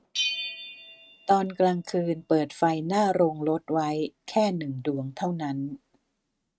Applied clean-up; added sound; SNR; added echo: neural mask model RNNoise.